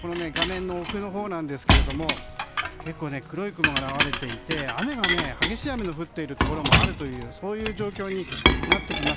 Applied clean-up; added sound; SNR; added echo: none; Chink, clink; -4 dB; none.